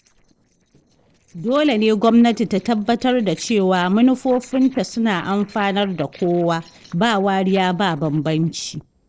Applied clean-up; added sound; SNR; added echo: neural separator model SepFormer DNS4.